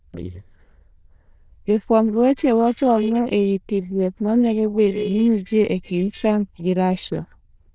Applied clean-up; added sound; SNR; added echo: neural diffusion model UNIVERSE++.